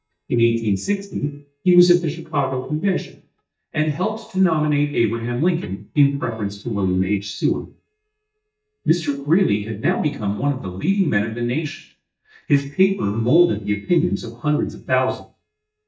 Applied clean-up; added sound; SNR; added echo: neural mask model DeepFilterNet 3.